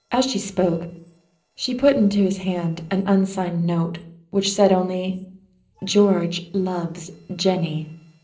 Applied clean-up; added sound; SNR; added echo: neural separator model SepFormer DNS4.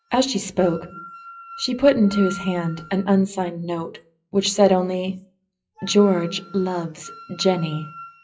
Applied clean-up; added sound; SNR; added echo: classical method WPE with log-MMSE.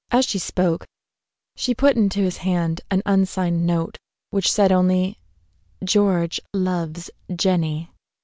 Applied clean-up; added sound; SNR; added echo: none; none; none; none.